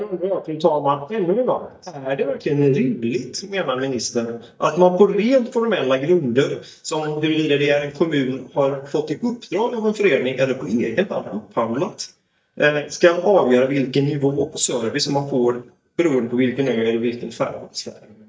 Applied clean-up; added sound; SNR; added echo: neural mask model DeepFilterNet 3.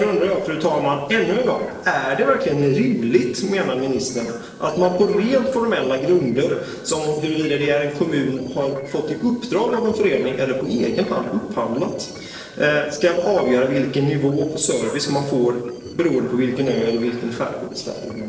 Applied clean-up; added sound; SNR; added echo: neural separator model SepFormer DNS4.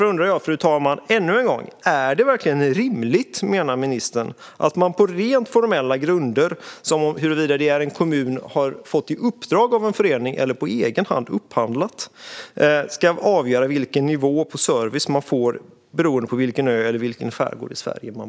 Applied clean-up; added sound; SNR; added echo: none; none; none; none.